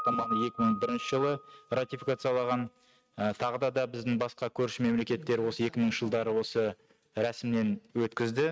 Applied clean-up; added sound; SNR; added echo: neural mask model RNNoise.